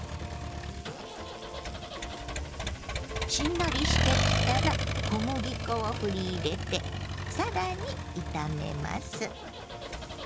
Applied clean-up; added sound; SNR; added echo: none; Accelerating, revving, vroom; -2 dB; none.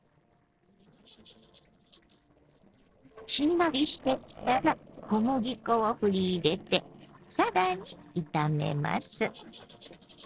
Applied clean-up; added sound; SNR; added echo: neural separator model SepFormer DNS4.